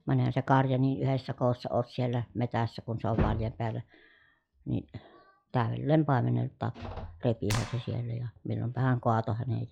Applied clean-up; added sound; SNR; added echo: classical method log-MMSE.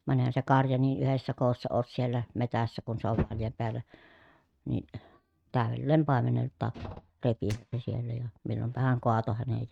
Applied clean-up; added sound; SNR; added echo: neural mask model RNNoise.